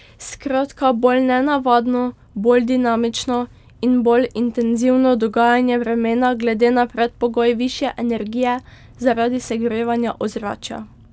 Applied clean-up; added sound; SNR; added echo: none; none; none; none.